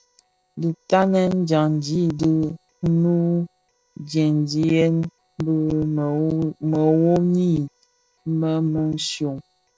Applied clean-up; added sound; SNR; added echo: neural separator model SepFormer DNS4.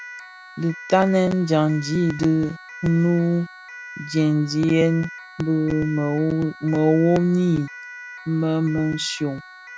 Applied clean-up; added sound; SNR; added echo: none; Siren; 18 dB; none.